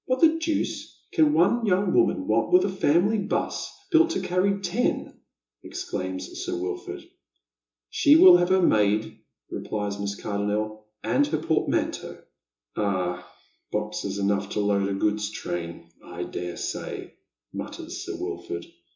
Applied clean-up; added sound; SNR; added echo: none; none; none; reverberation time 0.2 s.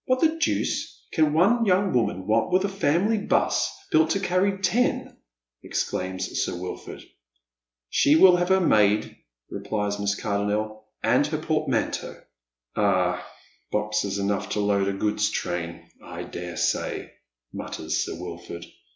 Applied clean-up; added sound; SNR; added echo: none; none; none; none.